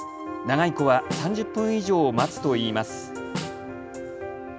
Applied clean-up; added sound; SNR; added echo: none; Snare drum; 12 dB; none.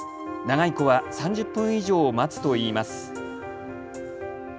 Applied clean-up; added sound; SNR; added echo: none; none; none; none.